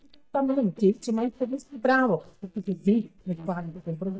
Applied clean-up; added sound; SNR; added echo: neural mask model DeepFilterNet 3.